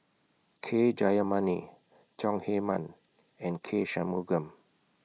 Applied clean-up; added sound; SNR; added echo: neural mask model Resemble Enhance denoiser.